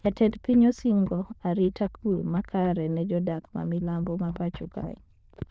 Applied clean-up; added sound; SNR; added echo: neural diffusion model UNIVERSE++.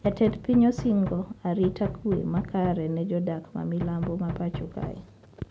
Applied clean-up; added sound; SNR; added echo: none; Knock; 9 dB; none.